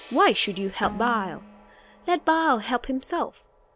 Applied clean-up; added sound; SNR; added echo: none; Gong + Bowed string instrument; 17 dB; none.